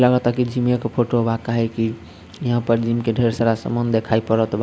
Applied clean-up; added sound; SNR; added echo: none; none; none; none.